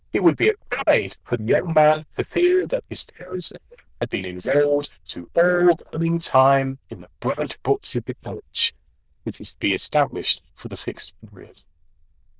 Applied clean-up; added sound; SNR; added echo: neural diffusion model UNIVERSE++.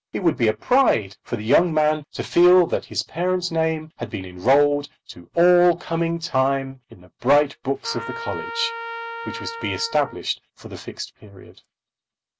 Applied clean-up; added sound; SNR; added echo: none; Trumpet; 11 dB; none.